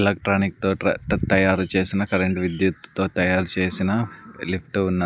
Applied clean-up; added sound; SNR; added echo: none; none; none; none.